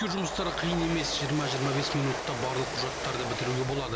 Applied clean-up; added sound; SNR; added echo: none; Train; 4 dB; none.